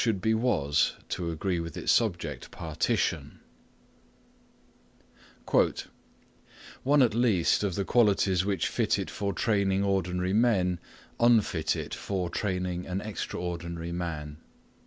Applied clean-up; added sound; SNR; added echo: none; none; none; none.